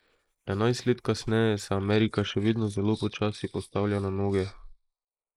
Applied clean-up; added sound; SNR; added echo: neural mask model Resemble Enhance denoiser.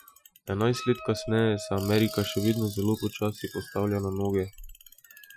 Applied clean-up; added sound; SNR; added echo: classical method Wiener filter.